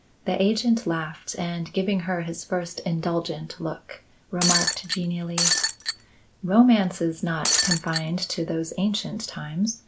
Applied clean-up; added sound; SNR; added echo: none; Shatter; -1 dB; none.